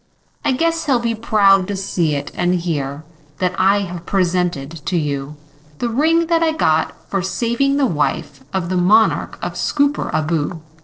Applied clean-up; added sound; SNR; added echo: neural separator model SepFormer DNS4.